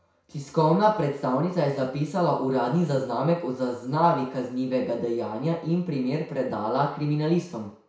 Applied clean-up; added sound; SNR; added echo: none; none; none; reverberation time 0.6 s.